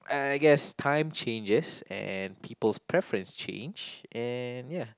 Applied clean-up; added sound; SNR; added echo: none; none; none; none.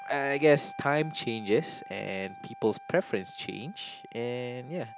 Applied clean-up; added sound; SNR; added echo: none; Wind instrument, woodwind instrument; 16 dB; none.